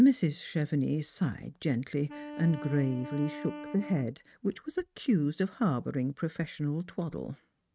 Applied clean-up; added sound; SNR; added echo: neural mask model RNNoise.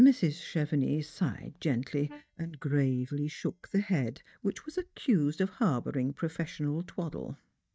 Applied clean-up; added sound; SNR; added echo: neural mask model DeepFilterNet 3.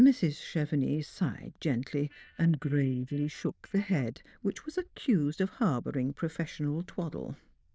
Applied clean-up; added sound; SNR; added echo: neural diffusion model UNIVERSE++.